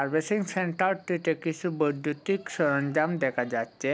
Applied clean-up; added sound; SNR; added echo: none; none; none; none.